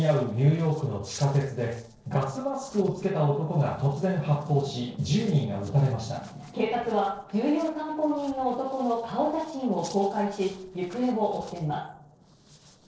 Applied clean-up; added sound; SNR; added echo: neural separator model SepFormer DNS4.